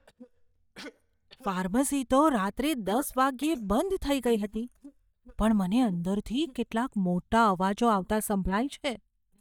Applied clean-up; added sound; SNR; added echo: neural mask model DeepFilterNet 3.